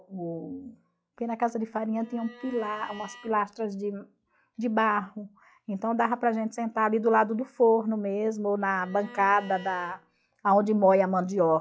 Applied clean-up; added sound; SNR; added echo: classical method log-MMSE.